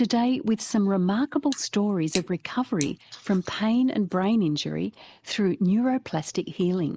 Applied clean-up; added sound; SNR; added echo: neural mask model Resemble Enhance denoiser.